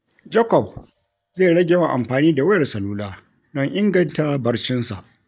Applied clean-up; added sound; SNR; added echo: neural mask model DeepFilterNet 3.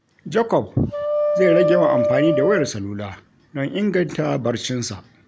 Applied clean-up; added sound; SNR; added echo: none; Wind instrument, woodwind instrument; 0 dB; none.